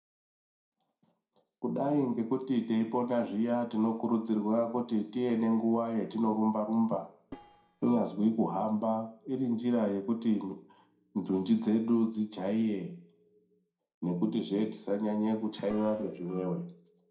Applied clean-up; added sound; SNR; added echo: neural separator model SepFormer DNS4.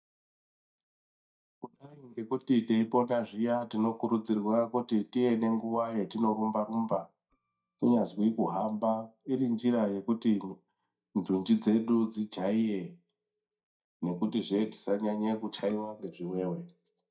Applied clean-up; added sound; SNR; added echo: neural mask model DeepFilterNet 3.